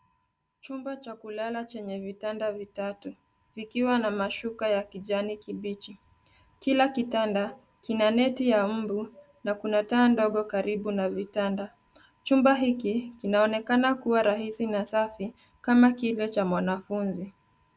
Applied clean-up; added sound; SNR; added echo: none; none; none; none.